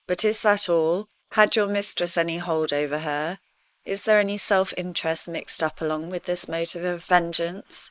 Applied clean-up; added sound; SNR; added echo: neural mask model Resemble Enhance denoiser.